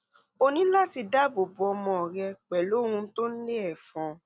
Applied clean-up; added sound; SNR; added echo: none; none; none; none.